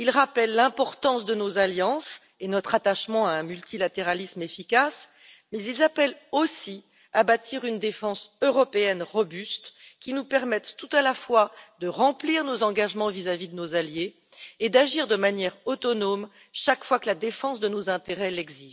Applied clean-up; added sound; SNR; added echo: none; none; none; none.